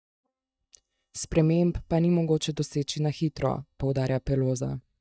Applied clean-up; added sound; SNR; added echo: neural mask model DeepFilterNet 3.